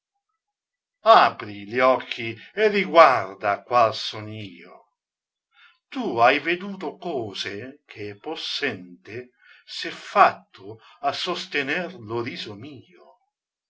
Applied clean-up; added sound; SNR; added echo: none; none; none; none.